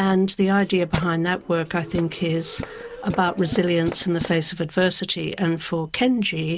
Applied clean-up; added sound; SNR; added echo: none; Tools; 12 dB; none.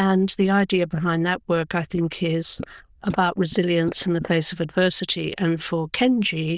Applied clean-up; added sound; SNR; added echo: neural diffusion model UNIVERSE++.